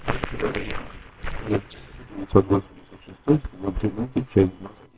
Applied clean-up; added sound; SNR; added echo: neural separator model SepFormer WHAMR!.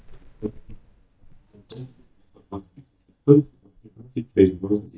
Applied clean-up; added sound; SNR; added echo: neural mask model DeepFilterNet 3.